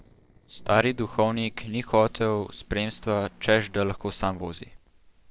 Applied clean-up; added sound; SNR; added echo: neural separator model SepFormer DNS4.